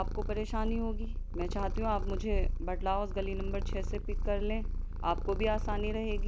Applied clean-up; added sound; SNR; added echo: none; Purr; -3 dB; none.